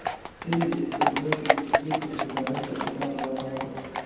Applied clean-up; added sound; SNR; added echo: none; Livestock, farm animals, working animals; -2 dB; reverberation time 2.0 s.